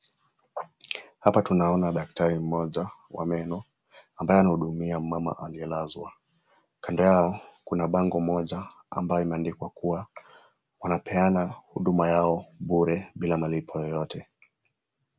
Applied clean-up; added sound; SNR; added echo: none; none; none; none.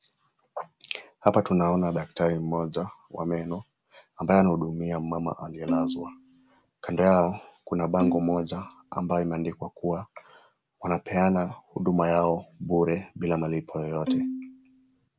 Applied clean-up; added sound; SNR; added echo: none; Bowed string instrument; 4 dB; none.